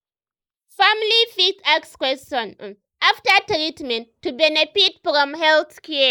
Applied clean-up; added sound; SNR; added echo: neural mask model Resemble Enhance denoiser.